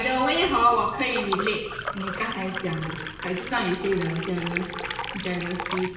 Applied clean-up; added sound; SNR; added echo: none; Liquid; 8 dB; reverberation time 1.0 s.